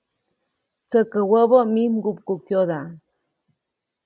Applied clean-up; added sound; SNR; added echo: none; none; none; none.